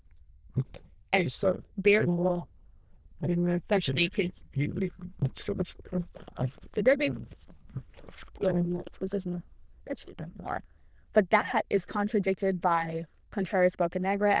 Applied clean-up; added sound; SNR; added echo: neural diffusion model UNIVERSE++.